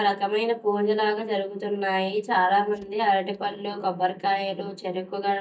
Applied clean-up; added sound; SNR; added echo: neural mask model DeepFilterNet 3.